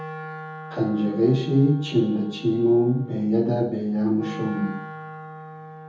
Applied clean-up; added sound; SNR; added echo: none; Wind instrument, woodwind instrument; 15 dB; reverberation time 0.7 s.